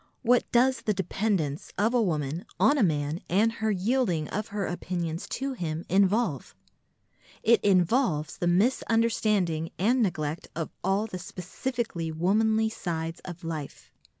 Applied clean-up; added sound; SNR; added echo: none; none; none; none.